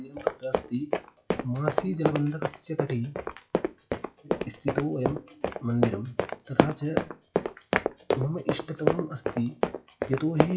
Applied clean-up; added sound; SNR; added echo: classical method WPE with log-MMSE.